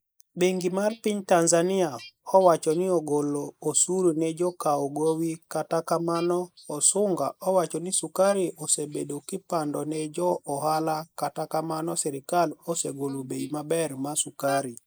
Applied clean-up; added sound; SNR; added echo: neural mask model Resemble Enhance denoiser.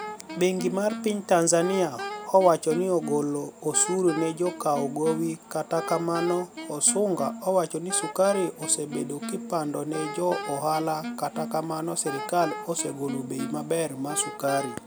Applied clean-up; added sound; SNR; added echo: none; Wind instrument, woodwind instrument; 11 dB; none.